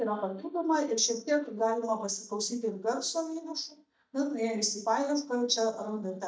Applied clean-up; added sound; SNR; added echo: neural mask model DeepFilterNet 3.